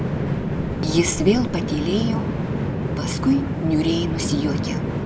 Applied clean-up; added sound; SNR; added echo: none; Train; 0 dB; none.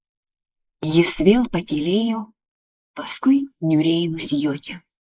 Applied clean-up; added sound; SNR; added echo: neural mask model Resemble Enhance denoiser.